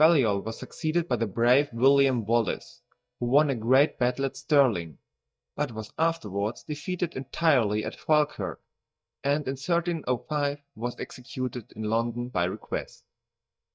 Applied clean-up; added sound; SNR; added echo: neural mask model DeepFilterNet 3.